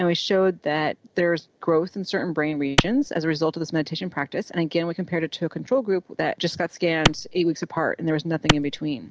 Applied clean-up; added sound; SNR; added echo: none; Clapping; -3 dB; none.